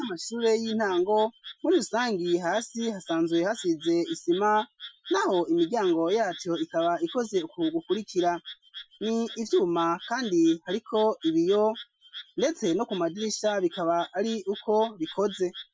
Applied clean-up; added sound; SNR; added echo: classical method Wiener filter.